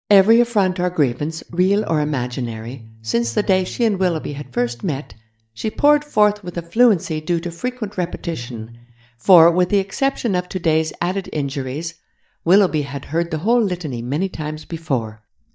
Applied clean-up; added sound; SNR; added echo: neural mask model DeepFilterNet 3.